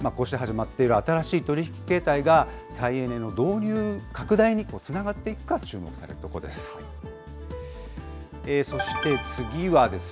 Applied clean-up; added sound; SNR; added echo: none; none; none; none.